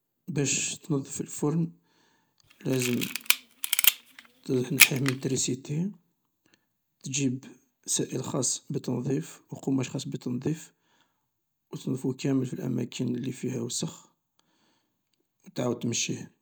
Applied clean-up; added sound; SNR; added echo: none; Camera; -4 dB; none.